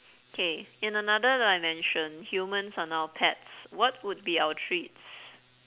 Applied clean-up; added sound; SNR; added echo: none; none; none; none.